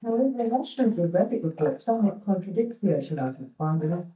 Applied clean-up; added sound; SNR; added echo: neural mask model DeepFilterNet 3.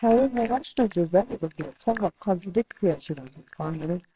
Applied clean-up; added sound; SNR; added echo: neural separator model SepFormer WHAMR!.